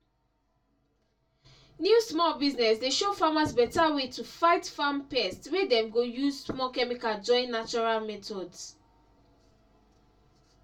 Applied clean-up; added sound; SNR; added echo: none; none; none; reverberation time 0.2 s.